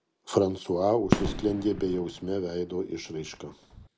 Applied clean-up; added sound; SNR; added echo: none; Fireworks; 5 dB; none.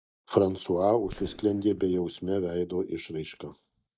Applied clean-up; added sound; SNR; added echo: neural mask model DeepFilterNet 3.